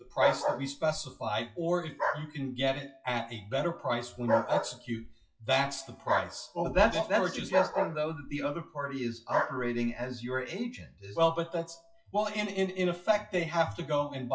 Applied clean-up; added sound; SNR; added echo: classical method WPE with log-MMSE.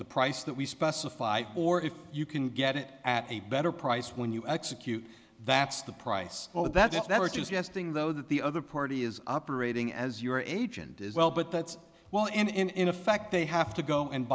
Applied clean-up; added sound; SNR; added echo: none; none; none; none.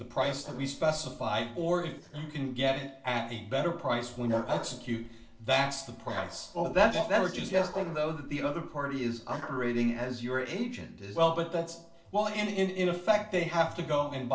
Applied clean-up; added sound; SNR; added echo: neural separator model SepFormer DNS4.